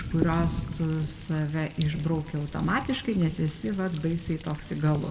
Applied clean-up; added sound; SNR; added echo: none; Thunder; 8 dB; reverberation time 0.9 s.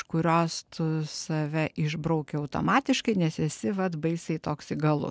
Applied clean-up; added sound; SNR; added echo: none; none; none; none.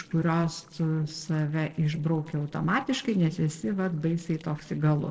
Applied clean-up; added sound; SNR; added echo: neural separator model SepFormer DNS4.